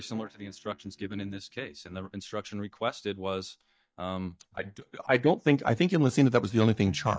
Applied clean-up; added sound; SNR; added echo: neural mask model DeepFilterNet 3.